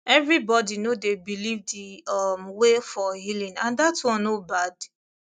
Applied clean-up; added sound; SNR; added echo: none; none; none; none.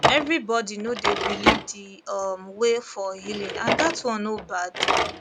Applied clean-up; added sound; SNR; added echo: none; Drawer open or close; 0 dB; none.